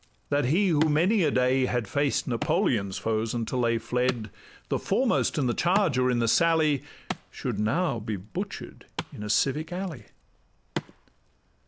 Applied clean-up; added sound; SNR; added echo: none; Wood; 15 dB; none.